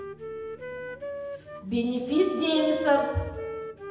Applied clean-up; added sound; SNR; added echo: none; Wind instrument, woodwind instrument; 8 dB; reverberation time 1.0 s.